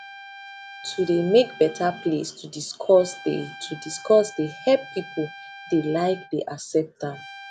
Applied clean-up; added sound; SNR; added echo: none; Trumpet; 18 dB; none.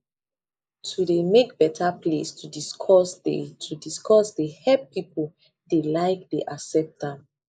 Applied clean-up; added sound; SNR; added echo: neural mask model Resemble Enhance denoiser.